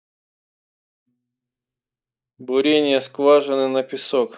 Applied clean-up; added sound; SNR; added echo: neural mask model DeepFilterNet 3.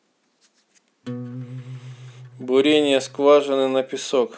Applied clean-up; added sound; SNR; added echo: none; Acoustic guitar; 15 dB; none.